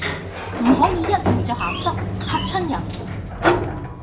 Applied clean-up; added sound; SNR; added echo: none; Sliding door; -1 dB; reverberation time 0.7 s.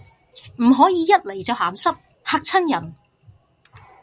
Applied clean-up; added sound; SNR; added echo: none; none; none; none.